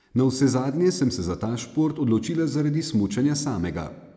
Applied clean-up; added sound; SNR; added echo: none; none; none; none.